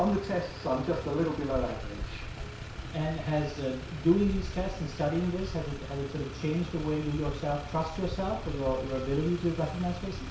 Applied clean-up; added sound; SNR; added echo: none; Motor vehicle (road); 7 dB; reverberation time 0.6 s.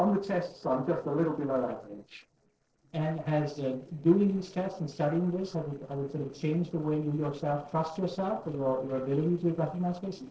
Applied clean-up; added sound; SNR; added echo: neural separator model SepFormer DNS4.